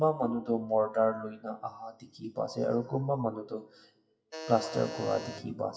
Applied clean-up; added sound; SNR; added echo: classical method WPE with log-MMSE.